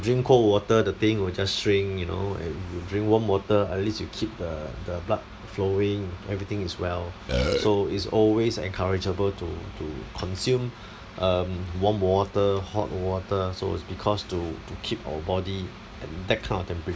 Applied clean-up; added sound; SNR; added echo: none; Burping, eructation; -1 dB; none.